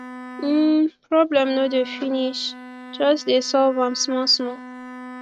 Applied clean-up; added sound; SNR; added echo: neural mask model RNNoise.